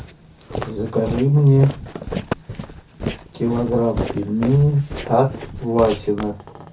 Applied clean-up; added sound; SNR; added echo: none; Walk, footsteps; 10 dB; reverberation time 0.3 s.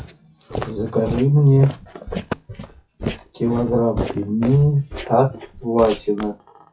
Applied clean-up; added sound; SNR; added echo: classical method WPE with log-MMSE.